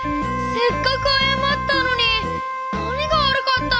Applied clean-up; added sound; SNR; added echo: none; Wind instrument, woodwind instrument; 5 dB; none.